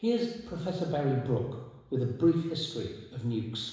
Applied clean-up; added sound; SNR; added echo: none; none; none; reverberation time 1.0 s.